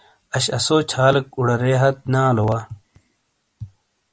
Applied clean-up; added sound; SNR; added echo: none; none; none; none.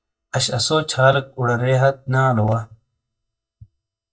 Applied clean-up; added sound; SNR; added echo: neural mask model DeepFilterNet 3.